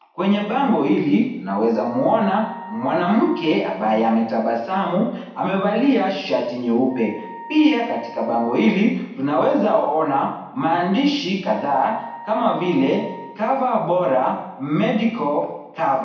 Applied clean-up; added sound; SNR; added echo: none; Wind instrument, woodwind instrument; 19 dB; reverberation time 0.9 s.